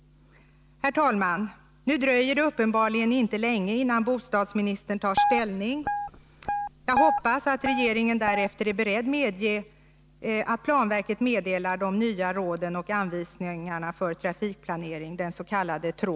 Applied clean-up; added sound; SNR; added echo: none; Guitar; 2 dB; none.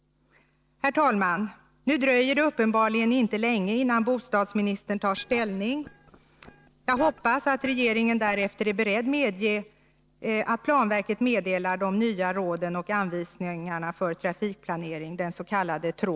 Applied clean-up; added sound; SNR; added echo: neural separator model SepFormer DNS4.